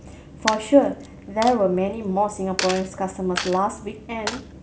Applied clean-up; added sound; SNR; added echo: none; Coin (dropping); 11 dB; none.